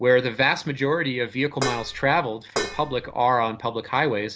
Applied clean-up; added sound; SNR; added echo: none; Dishes, pots, and pans; 7 dB; none.